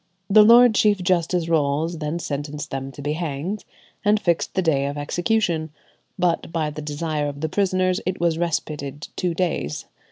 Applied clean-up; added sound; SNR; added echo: none; none; none; none.